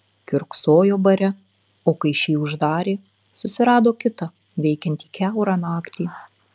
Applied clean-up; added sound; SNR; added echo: none; none; none; none.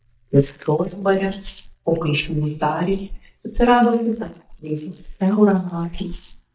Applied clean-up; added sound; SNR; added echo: neural mask model DeepFilterNet 3.